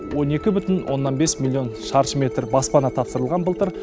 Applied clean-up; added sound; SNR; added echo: none; none; none; none.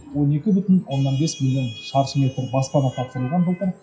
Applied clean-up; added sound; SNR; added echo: classical method WPE with log-MMSE.